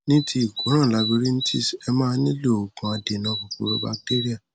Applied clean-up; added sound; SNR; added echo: none; Bird vocalization, bird call, bird song; 8 dB; none.